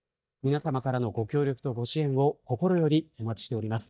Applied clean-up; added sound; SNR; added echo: neural mask model DeepFilterNet 3.